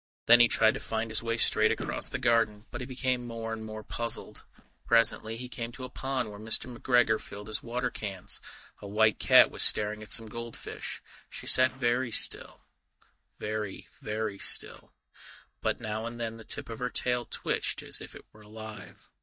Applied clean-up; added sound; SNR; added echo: neural mask model DeepFilterNet 3.